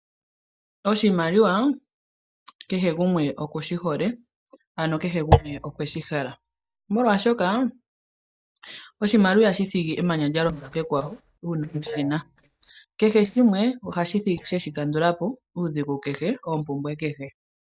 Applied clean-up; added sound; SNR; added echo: neural mask model DeepFilterNet 3.